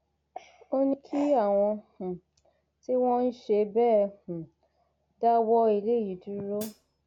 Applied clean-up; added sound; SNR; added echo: none; Hi-hat; 19 dB; none.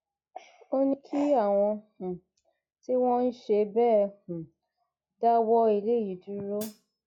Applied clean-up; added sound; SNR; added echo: classical method log-MMSE.